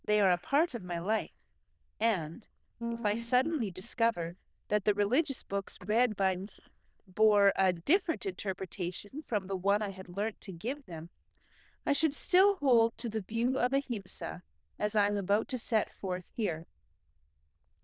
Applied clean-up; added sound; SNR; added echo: neural diffusion model UNIVERSE++.